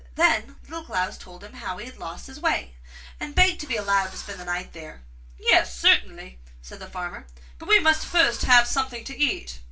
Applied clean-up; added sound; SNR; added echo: none; Engine / Drill; 19 dB; reverberation time 0.2 s.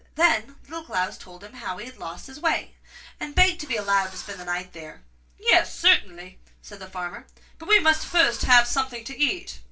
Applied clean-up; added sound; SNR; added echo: neural separator model SepFormer DNS4.